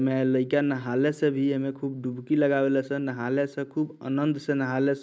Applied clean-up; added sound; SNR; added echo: none; none; none; none.